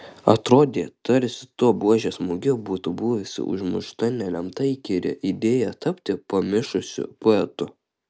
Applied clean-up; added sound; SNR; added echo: none; none; none; none.